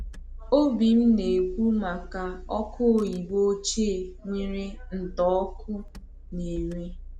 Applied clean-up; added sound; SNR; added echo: none; Engine / Car; 13 dB; none.